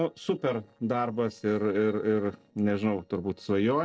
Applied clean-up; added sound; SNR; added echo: neural separator model SepFormer DNS4.